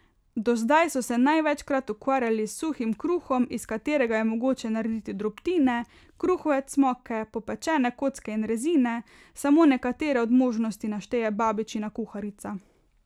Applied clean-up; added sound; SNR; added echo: none; none; none; none.